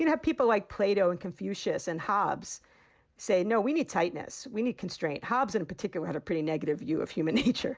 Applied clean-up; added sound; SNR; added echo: none; none; none; none.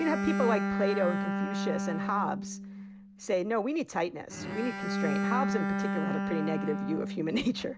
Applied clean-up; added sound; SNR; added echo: none; Bowed string instrument; 0 dB; none.